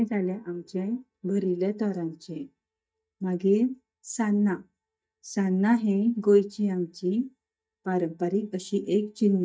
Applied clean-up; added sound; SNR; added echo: neural mask model DeepFilterNet 3.